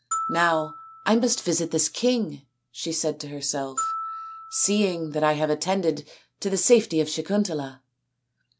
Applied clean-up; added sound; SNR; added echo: none; Glockenspiel; 11 dB; none.